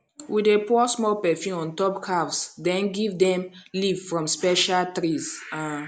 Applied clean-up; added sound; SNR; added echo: none; none; none; none.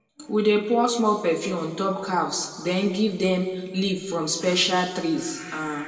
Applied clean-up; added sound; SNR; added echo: none; none; none; reverberation time 1.7 s.